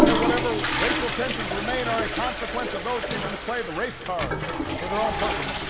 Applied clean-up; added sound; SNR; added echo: none; Toilet flush / Water; -4 dB; none.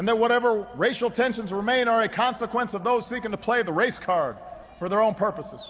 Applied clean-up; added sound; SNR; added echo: none; none; none; none.